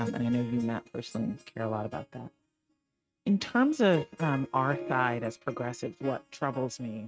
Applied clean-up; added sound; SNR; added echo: neural mask model RNNoise.